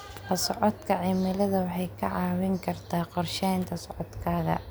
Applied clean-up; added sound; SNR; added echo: none; none; none; none.